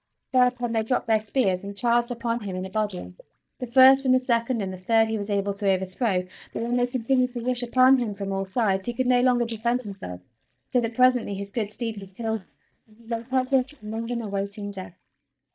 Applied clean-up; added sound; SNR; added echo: neural mask model DeepFilterNet 3.